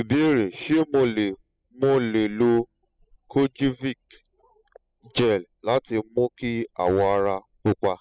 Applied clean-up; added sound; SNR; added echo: classical method spectral subtraction.